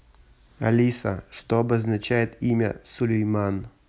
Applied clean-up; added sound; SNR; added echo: none; none; none; none.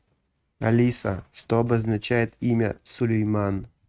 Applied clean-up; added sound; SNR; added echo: neural mask model RNNoise.